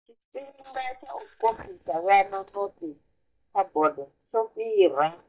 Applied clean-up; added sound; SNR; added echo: neural mask model DeepFilterNet 3.